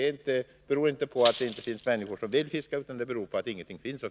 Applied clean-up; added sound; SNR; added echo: none; Rattle (instrument); -3 dB; none.